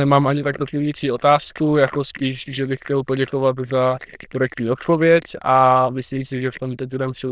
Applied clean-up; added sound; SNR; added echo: neural diffusion model UNIVERSE++.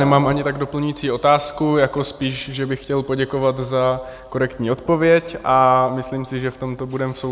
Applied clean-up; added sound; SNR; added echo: none; none; none; none.